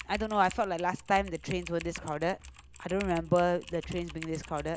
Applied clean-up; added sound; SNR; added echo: none; Typing; 14 dB; none.